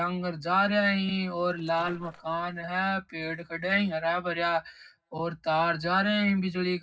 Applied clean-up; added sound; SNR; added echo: neural separator model SepFormer DNS4.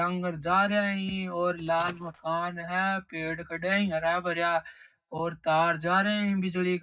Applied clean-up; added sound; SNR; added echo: neural mask model DeepFilterNet 3.